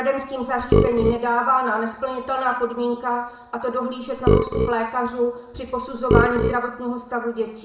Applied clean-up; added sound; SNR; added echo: none; Burping, eructation; -1 dB; reverberation time 0.7 s.